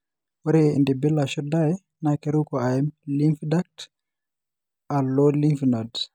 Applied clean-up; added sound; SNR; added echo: none; none; none; none.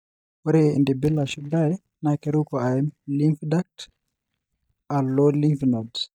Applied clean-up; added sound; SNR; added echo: neural mask model DeepFilterNet 3.